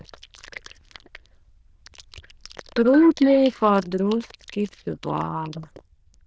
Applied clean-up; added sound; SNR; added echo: neural diffusion model UNIVERSE++.